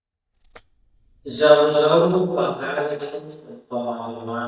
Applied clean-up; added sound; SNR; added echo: neural mask model DeepFilterNet 3.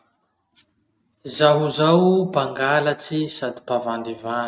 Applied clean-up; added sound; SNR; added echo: none; none; none; none.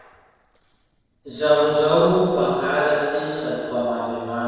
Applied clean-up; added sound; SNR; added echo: neural separator model SepFormer DNS4.